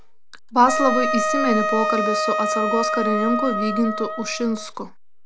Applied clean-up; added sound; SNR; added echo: none; Wind instrument, woodwind instrument; 1 dB; none.